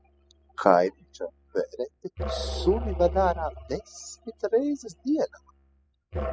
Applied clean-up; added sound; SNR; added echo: classical method spectral subtraction.